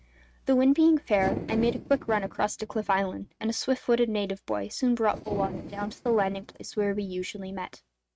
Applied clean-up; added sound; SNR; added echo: neural mask model RNNoise.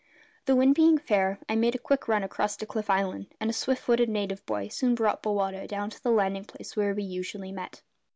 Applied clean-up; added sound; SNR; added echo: none; none; none; none.